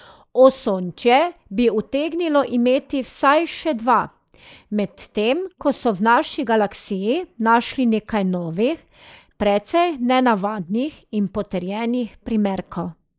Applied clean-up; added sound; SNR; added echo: neural mask model Resemble Enhance denoiser.